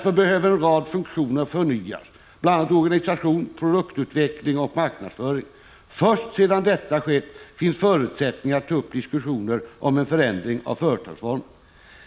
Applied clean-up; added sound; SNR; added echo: none; none; none; none.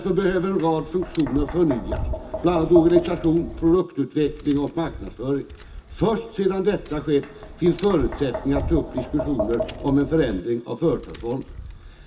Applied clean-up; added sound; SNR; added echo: none; Tap; 10 dB; reverberation time 0.2 s.